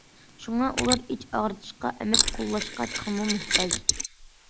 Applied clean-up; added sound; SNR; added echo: neural mask model Resemble Enhance denoiser.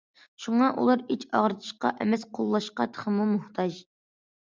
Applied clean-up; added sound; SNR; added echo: none; none; none; none.